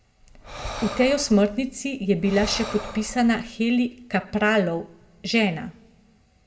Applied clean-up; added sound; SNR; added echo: none; Breathing; 12 dB; reverberation time 0.4 s.